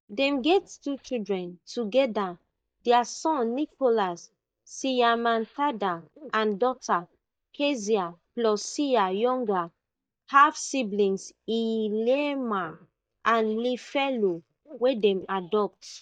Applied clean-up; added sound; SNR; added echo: neural mask model DeepFilterNet 3.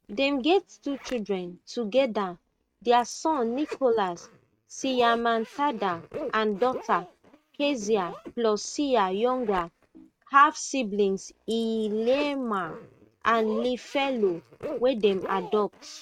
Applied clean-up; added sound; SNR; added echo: neural mask model RNNoise.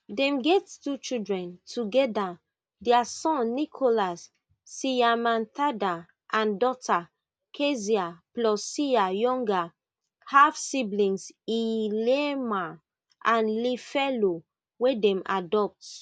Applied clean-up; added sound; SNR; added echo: none; none; none; none.